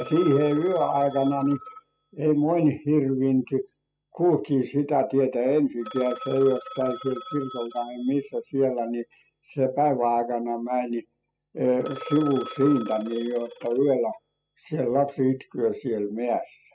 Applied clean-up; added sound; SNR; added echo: classical method spectral subtraction.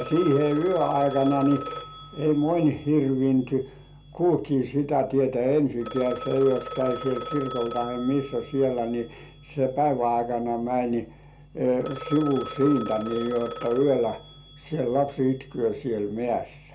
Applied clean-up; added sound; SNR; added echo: none; Telephone; 15 dB; none.